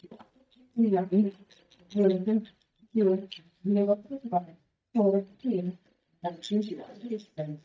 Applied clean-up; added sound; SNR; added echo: neural mask model DeepFilterNet 3.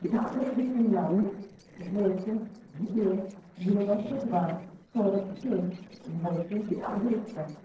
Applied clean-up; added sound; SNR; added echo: neural separator model SepFormer DNS4.